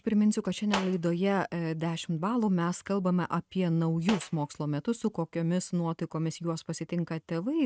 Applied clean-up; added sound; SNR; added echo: neural mask model RNNoise.